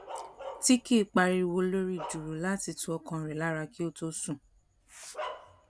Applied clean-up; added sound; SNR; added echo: none; Bark; 15 dB; none.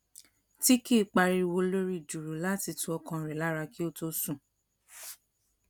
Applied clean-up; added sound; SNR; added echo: none; none; none; none.